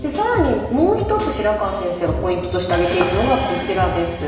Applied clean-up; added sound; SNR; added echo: none; none; none; reverberation time 1.3 s.